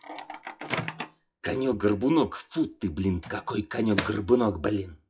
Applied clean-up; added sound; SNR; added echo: classical method WPE with log-MMSE.